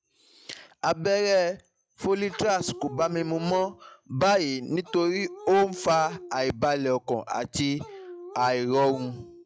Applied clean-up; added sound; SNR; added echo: classical method log-MMSE.